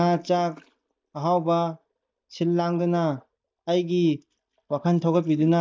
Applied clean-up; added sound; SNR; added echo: neural mask model DeepFilterNet 3.